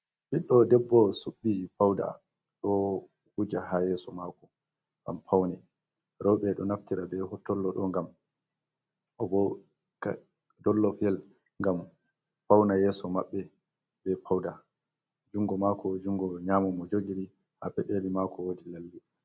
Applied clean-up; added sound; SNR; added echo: none; none; none; none.